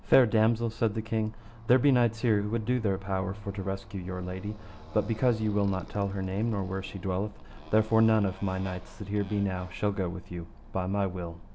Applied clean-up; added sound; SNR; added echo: none; Motorcycle; 19 dB; none.